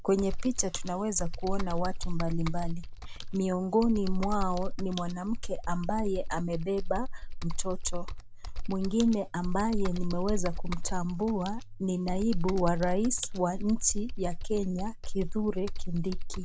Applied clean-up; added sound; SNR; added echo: none; Computer keyboard; 0 dB; none.